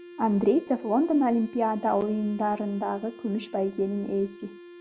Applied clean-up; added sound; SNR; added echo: none; Wind instrument, woodwind instrument; 19 dB; none.